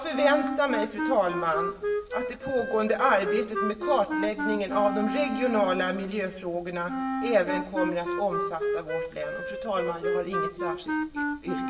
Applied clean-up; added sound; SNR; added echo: none; Wind instrument, woodwind instrument; 3 dB; reverberation time 0.8 s.